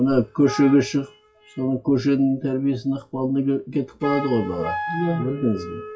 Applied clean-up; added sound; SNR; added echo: classical method WPE with log-MMSE.